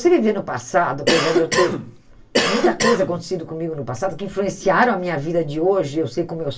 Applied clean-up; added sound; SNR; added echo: none; Cough; 0 dB; reverberation time 0.1 s.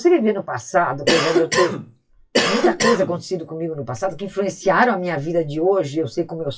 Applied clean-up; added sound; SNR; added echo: classical method WPE with log-MMSE.